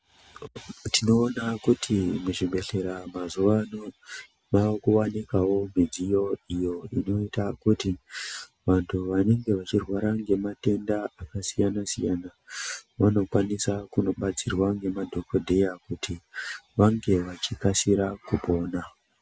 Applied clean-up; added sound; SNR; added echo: none; none; none; none.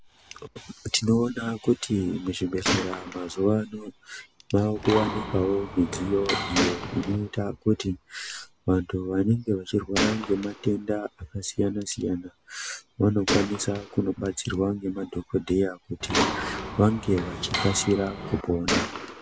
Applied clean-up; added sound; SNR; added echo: none; Gunshot, gunfire + Mechanisms; 7 dB; none.